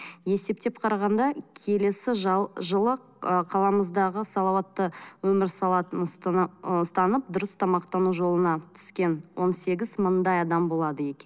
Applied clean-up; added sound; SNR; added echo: none; none; none; none.